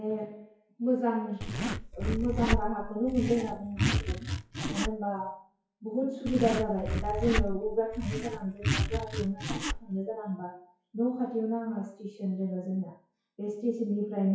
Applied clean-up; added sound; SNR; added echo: classical method WPE with log-MMSE.